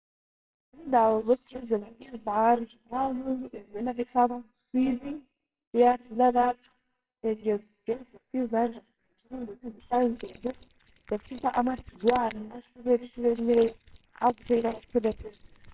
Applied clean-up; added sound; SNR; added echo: neural separator model SepFormer WHAMR!.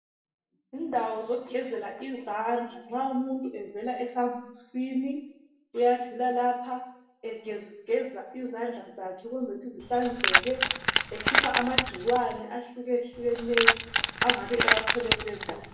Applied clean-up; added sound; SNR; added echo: none; Keys jangling; -4 dB; reverberation time 0.8 s.